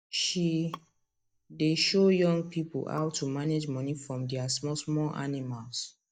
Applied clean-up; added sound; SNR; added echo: neural mask model DeepFilterNet 3.